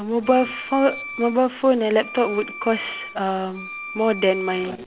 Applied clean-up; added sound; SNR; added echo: none; Wind instrument, woodwind instrument; 13 dB; none.